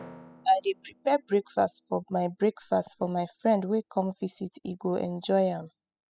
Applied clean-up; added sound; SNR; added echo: classical method spectral subtraction.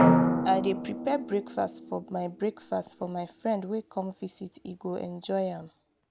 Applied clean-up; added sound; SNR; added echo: none; Drum; -1 dB; none.